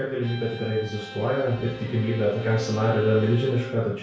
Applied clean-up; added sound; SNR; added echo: none; Bowed string instrument; 15 dB; reverberation time 0.6 s.